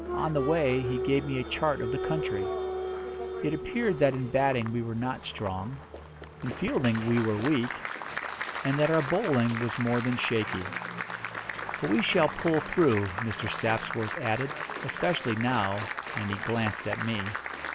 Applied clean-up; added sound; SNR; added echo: none; Applause; 6 dB; none.